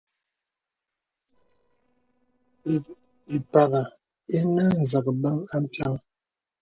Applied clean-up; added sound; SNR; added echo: neural separator model SepFormer DNS4.